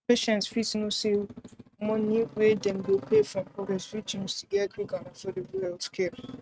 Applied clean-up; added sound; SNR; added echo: neural mask model RNNoise.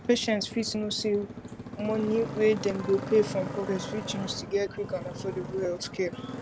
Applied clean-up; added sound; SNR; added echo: none; Motorcycle; 9 dB; none.